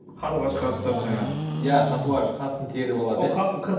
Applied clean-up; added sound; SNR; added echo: none; Livestock, farm animals, working animals; 8 dB; reverberation time 0.9 s.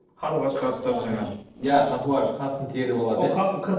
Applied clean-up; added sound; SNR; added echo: neural separator model SepFormer DNS4.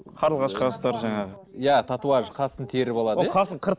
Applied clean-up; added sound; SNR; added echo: none; none; none; none.